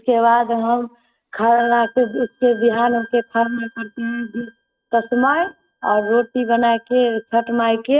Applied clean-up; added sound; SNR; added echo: neural mask model RNNoise.